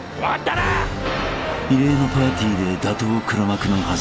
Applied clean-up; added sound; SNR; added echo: none; Tools; 17 dB; none.